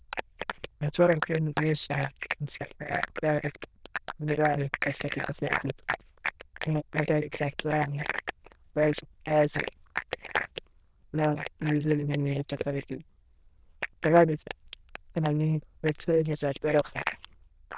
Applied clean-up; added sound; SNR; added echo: neural diffusion model UNIVERSE++.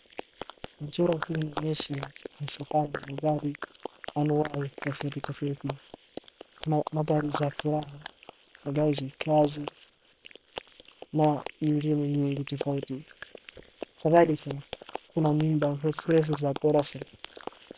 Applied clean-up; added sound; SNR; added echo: neural separator model SepFormer WHAM!.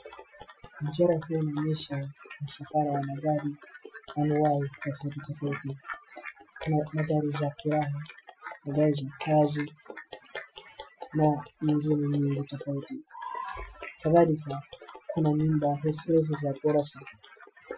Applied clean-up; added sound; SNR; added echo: classical method Wiener filter.